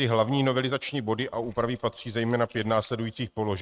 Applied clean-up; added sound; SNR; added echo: neural mask model RNNoise.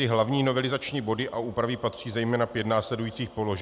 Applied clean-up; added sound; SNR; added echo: none; none; none; none.